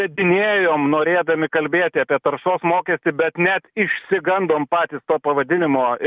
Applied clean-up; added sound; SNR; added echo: none; none; none; none.